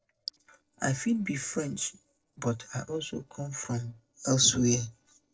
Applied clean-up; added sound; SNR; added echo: neural separator model SepFormer DNS4.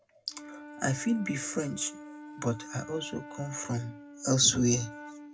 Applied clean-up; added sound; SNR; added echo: none; Wind instrument, woodwind instrument; 14 dB; reverberation time 0.2 s.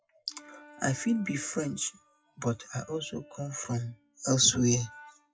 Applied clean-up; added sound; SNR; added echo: classical method WPE with log-MMSE.